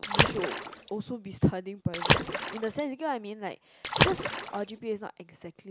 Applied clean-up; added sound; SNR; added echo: none; Water / Splash, splatter; -2 dB; none.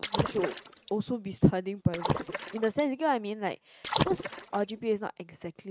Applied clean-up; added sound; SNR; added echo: neural mask model RNNoise.